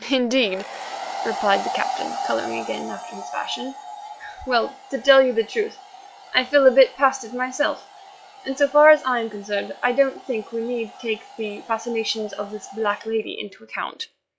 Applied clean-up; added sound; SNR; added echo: classical method log-MMSE.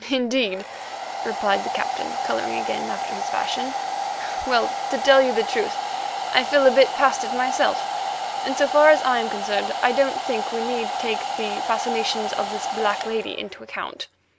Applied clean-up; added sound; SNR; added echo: none; Domestic sounds, home sounds; 4 dB; none.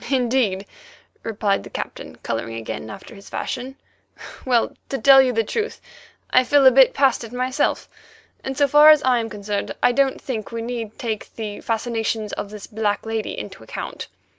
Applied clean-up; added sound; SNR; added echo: none; none; none; none.